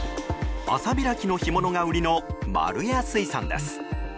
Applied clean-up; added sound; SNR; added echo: none; Wind instrument, woodwind instrument; 19 dB; none.